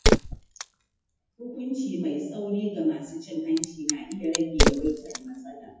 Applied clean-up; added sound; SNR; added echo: classical method WPE with log-MMSE.